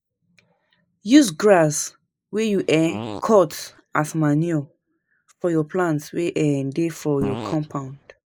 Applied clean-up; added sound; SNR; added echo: neural mask model Resemble Enhance denoiser.